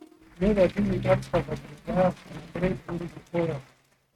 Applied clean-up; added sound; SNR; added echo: neural mask model RNNoise.